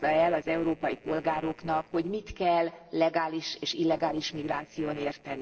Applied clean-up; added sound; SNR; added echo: neural separator model SepFormer DNS4.